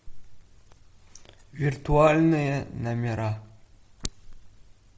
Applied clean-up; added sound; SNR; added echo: none; none; none; none.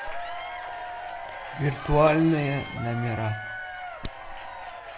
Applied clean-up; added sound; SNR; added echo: none; Applause / Crowd / Cheering; 9 dB; none.